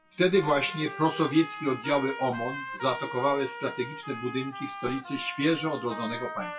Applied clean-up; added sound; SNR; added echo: classical method WPE with log-MMSE.